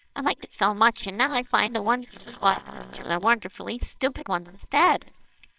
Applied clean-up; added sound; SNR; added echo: neural separator model SepFormer WHAMR!.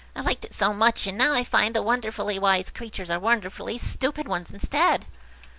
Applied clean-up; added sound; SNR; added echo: none; none; none; none.